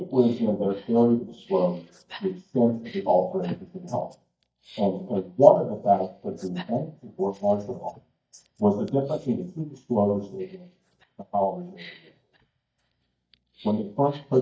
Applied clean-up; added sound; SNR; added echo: neural mask model DeepFilterNet 3.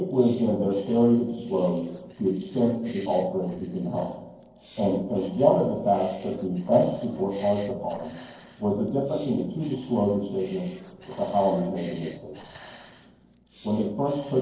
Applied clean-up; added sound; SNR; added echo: neural separator model SepFormer DNS4.